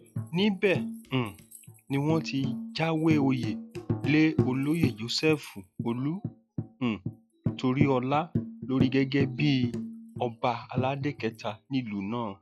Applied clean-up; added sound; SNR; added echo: classical method log-MMSE.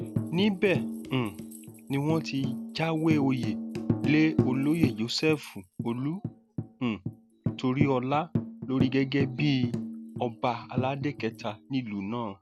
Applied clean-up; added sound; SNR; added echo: none; Tambourine; 5 dB; none.